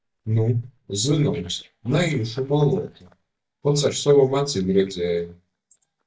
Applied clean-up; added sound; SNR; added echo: neural mask model DeepFilterNet 3.